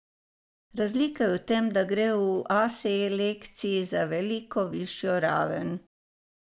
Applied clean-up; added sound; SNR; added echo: none; none; none; none.